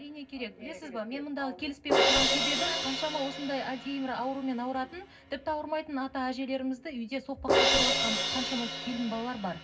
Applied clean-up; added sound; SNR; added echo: none; Crash cymbal; -2 dB; reverberation time 0.4 s.